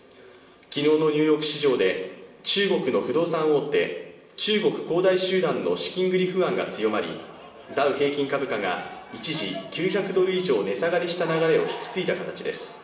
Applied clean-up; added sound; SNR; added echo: none; none; none; reverberation time 1.1 s.